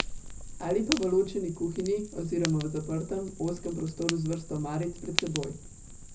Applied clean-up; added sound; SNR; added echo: none; Fire; 7 dB; reverberation time 0.4 s.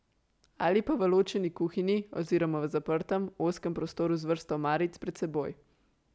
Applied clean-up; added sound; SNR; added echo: none; none; none; none.